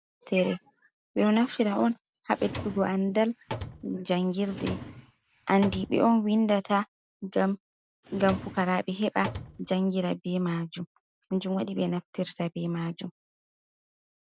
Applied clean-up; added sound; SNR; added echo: none; Drawer open or close; 11 dB; none.